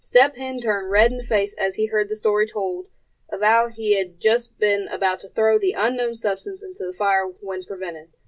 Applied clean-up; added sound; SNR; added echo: none; none; none; none.